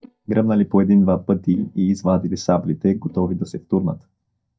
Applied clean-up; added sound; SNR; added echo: neural mask model DeepFilterNet 3.